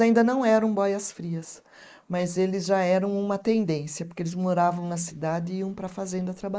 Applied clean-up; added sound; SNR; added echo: neural mask model Resemble Enhance denoiser.